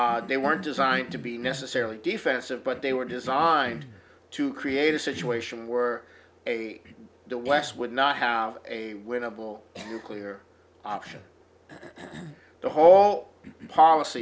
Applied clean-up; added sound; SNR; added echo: none; Cough; 19 dB; none.